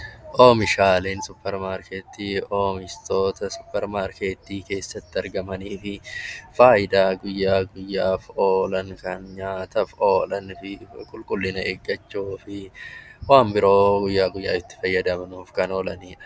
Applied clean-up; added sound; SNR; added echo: none; none; none; none.